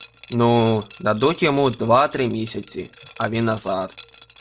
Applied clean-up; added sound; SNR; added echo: none; Liquid; 17 dB; none.